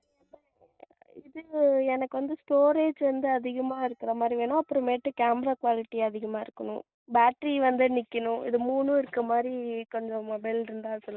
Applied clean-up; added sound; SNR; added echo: neural mask model DeepFilterNet 3.